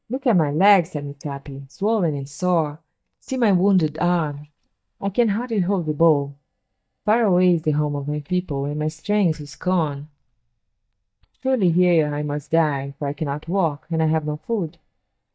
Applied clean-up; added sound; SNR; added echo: neural mask model DeepFilterNet 3.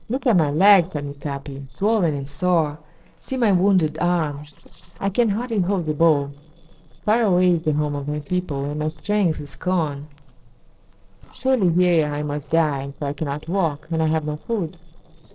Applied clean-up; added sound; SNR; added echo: neural separator model SepFormer DNS4.